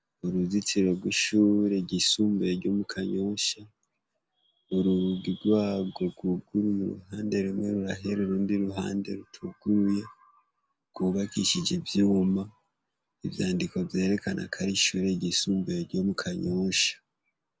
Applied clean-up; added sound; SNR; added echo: none; none; none; none.